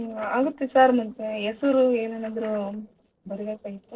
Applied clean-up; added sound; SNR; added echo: neural separator model SepFormer DNS4.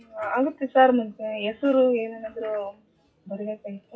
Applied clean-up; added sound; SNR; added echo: classical method WPE with log-MMSE.